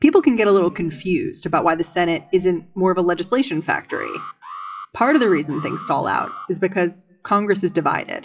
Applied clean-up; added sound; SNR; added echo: classical method WPE with log-MMSE.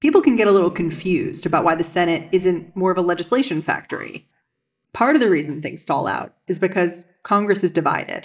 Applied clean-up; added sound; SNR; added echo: neural mask model DeepFilterNet 3.